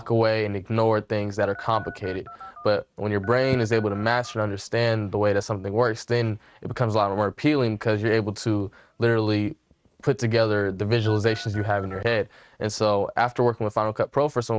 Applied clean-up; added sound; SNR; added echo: neural mask model RNNoise.